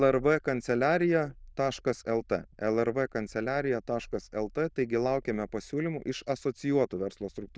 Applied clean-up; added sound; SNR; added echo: neural diffusion model UNIVERSE++.